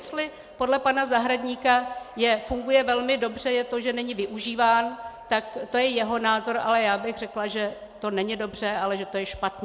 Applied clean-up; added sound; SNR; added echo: none; none; none; none.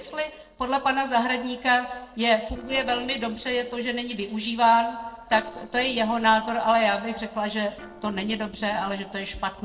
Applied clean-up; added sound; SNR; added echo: neural separator model SepFormer DNS4.